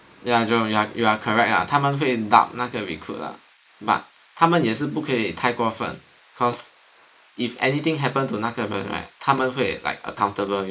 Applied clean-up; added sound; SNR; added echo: neural mask model Resemble Enhance denoiser.